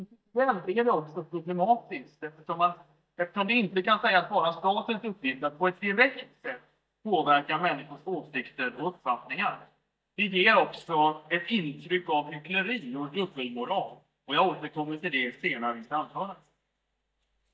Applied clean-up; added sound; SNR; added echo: neural mask model DeepFilterNet 3.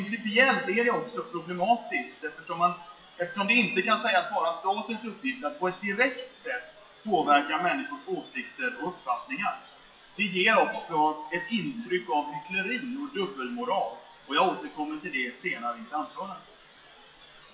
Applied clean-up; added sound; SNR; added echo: classical method WPE with log-MMSE.